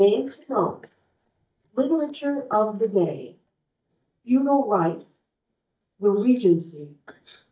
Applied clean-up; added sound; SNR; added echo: neural mask model DeepFilterNet 3.